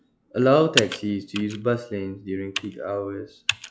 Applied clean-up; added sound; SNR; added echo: classical method log-MMSE.